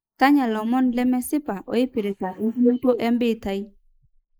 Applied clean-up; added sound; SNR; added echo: neural mask model Resemble Enhance denoiser.